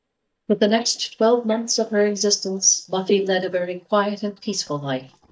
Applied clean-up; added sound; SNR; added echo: neural mask model DeepFilterNet 3.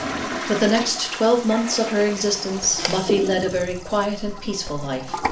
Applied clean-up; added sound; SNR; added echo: none; Toilet flush; 7 dB; reverberation time 0.4 s.